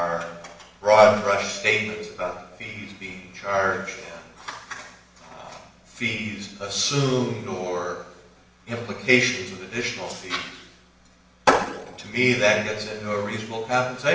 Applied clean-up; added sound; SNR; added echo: none; none; none; reverberation time 0.8 s.